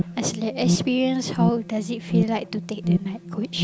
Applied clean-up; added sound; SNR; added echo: none; Alarm; 0 dB; none.